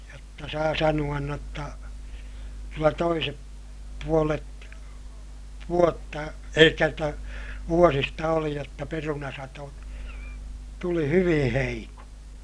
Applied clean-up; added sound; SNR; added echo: none; none; none; none.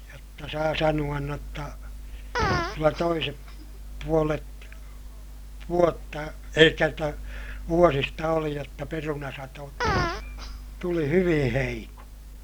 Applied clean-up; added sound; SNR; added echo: none; Fart; 6 dB; none.